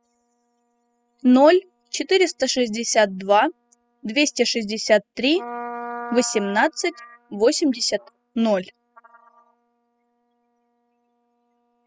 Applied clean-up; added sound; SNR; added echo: classical method spectral subtraction.